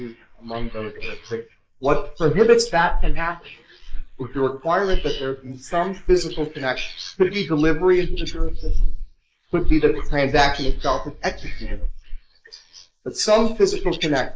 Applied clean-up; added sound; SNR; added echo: neural mask model Resemble Enhance denoiser.